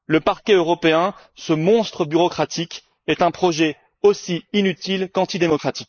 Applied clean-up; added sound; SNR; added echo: neural mask model Resemble Enhance denoiser.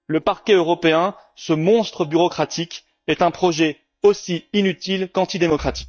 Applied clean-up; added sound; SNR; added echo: neural mask model DeepFilterNet 3.